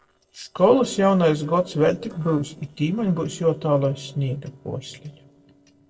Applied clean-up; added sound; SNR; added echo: neural separator model SepFormer DNS4.